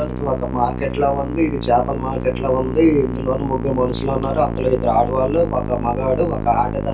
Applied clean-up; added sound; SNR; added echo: none; Musical instrument; 5 dB; reverberation time 0.2 s.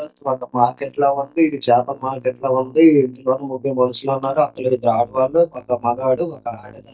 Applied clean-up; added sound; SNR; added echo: neural mask model DeepFilterNet 3.